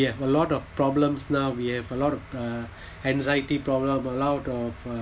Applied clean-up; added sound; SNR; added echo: none; none; none; none.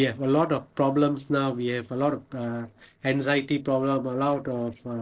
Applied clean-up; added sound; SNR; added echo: neural separator model SepFormer DNS4.